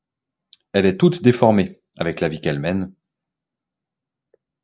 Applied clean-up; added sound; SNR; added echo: none; none; none; none.